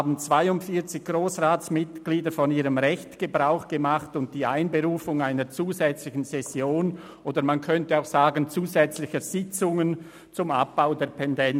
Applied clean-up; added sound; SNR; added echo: none; none; none; none.